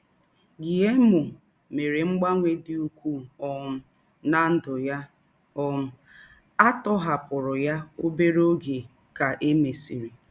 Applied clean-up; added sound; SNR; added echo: none; none; none; none.